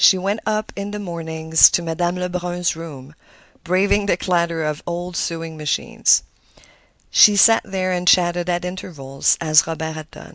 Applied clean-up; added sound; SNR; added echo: none; none; none; none.